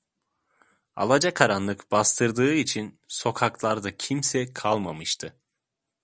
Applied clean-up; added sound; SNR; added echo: none; none; none; none.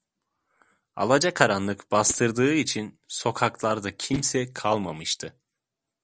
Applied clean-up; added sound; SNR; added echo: neural separator model SepFormer DNS4.